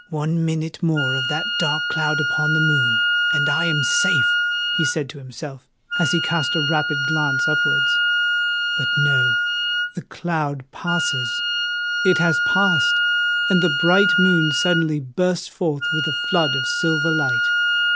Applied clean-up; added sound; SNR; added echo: none; Wind instrument, woodwind instrument; -3 dB; none.